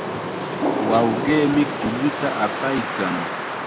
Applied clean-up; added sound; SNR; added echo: none; Water + Wind; 2 dB; none.